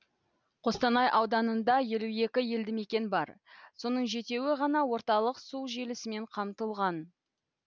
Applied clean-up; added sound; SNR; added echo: none; none; none; none.